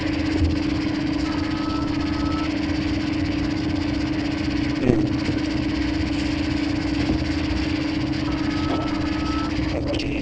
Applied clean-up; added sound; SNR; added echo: neural separator model SepFormer DNS4.